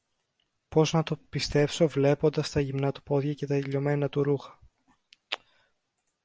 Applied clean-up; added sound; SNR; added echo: none; none; none; none.